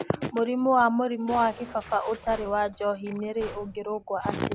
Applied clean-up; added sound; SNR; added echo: none; Musical instrument; 19 dB; none.